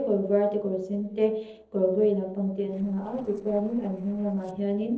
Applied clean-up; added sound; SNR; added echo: neural separator model SepFormer DNS4.